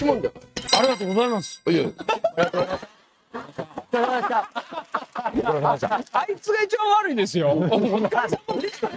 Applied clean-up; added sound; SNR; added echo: neural mask model RNNoise.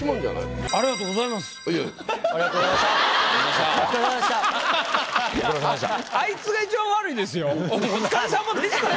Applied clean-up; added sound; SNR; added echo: none; none; none; none.